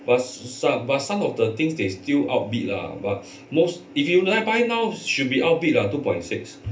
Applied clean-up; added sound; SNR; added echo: none; none; none; reverberation time 0.3 s.